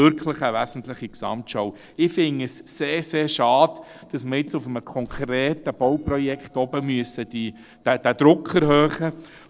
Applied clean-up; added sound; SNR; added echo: neural separator model SepFormer DNS4.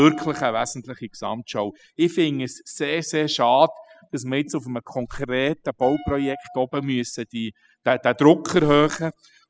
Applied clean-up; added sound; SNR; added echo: classical method spectral subtraction.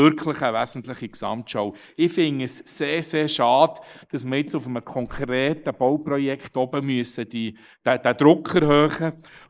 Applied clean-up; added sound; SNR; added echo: neural mask model Resemble Enhance denoiser.